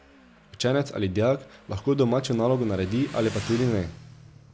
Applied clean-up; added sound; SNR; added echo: none; Motorcycle; 17 dB; none.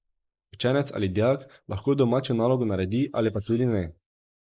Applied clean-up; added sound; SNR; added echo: neural mask model Resemble Enhance denoiser.